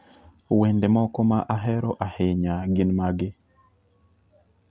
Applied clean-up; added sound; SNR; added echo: none; none; none; none.